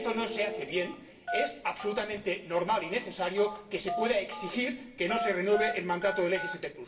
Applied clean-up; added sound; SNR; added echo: none; Telephone; 7 dB; reverberation time 0.6 s.